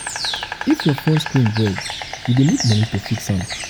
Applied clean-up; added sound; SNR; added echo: none; Insect; 8 dB; none.